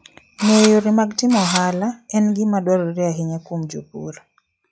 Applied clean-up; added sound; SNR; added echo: classical method log-MMSE.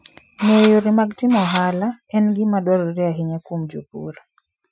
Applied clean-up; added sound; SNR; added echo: classical method Wiener filter.